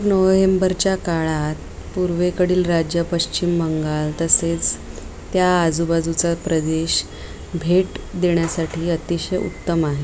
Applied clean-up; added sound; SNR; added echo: none; none; none; none.